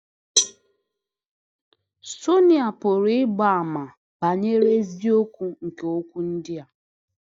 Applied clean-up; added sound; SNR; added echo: neural mask model DeepFilterNet 3.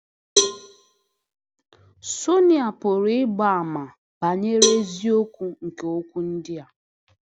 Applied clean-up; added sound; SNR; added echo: none; Cowbell; 4 dB; none.